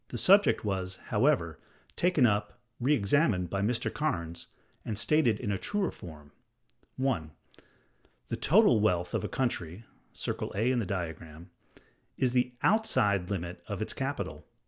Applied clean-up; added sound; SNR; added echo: none; none; none; none.